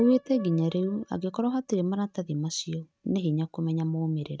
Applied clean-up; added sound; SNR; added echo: neural mask model RNNoise.